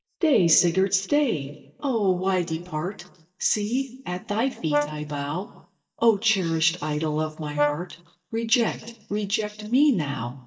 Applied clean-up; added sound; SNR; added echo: neural mask model DeepFilterNet 3.